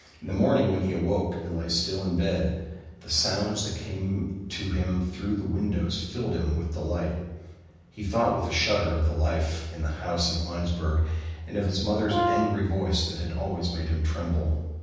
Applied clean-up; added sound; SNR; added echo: none; Brass instrument; 2 dB; reverberation time 1.1 s.